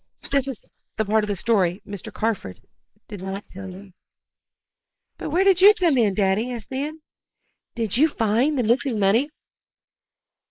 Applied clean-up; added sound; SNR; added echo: neural mask model Resemble Enhance denoiser.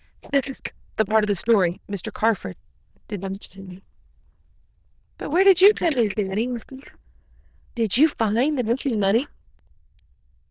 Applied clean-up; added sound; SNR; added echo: neural diffusion model UNIVERSE++.